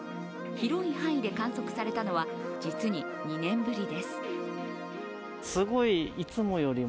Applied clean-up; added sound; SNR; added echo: none; none; none; none.